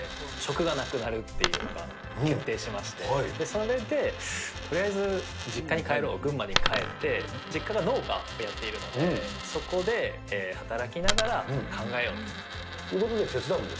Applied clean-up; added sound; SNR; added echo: none; Coin (dropping); 5 dB; none.